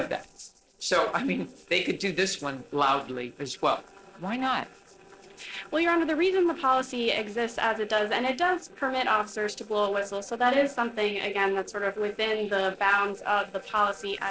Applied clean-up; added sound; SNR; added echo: neural separator model SepFormer DNS4.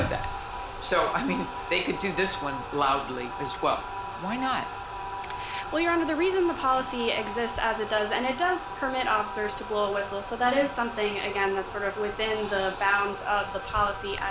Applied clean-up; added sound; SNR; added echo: none; Bathtub (filling or washing); 7 dB; none.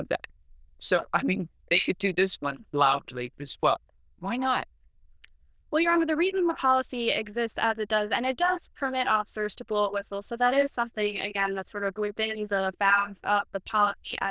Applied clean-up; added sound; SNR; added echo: neural diffusion model UNIVERSE++.